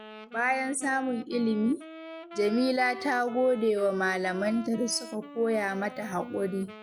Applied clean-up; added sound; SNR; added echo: none; Wind instrument, woodwind instrument; 15 dB; none.